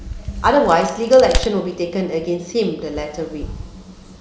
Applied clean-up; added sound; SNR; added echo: none; Crack; 10 dB; none.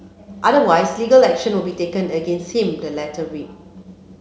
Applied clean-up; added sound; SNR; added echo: none; none; none; none.